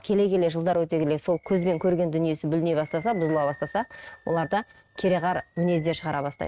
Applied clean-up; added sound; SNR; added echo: neural mask model RNNoise.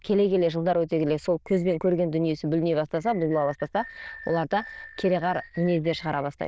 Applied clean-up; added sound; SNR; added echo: neural diffusion model UNIVERSE++.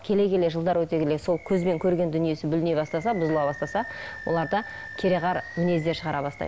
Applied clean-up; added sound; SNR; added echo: none; Animal; 17 dB; none.